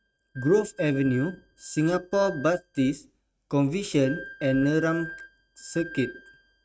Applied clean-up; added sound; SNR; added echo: neural mask model RNNoise.